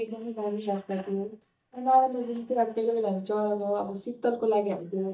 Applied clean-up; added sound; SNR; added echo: neural mask model DeepFilterNet 3.